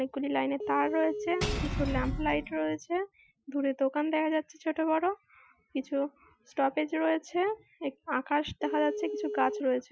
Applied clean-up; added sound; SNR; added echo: classical method Wiener filter.